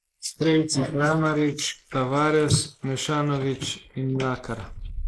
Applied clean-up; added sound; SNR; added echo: neural mask model Resemble Enhance denoiser.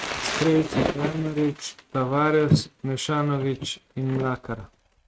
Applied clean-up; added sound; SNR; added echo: neural mask model RNNoise.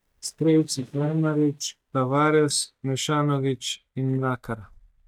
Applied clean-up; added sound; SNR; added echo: neural mask model DeepFilterNet 3.